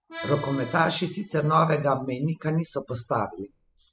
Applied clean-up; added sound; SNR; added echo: classical method spectral subtraction.